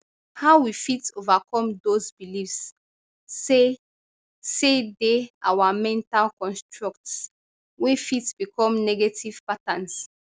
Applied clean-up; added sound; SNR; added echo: none; none; none; none.